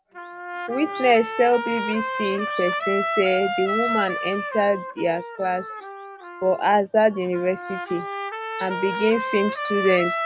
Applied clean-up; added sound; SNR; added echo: none; Trumpet; 6 dB; none.